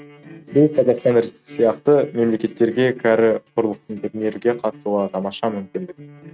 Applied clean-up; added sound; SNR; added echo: neural mask model RNNoise.